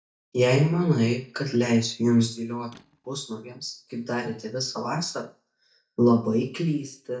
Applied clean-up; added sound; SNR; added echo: neural mask model DeepFilterNet 3.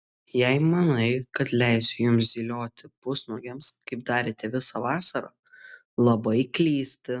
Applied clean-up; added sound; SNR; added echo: none; none; none; none.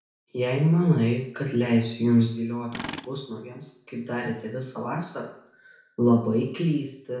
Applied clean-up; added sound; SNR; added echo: none; Tools; 17 dB; reverberation time 0.6 s.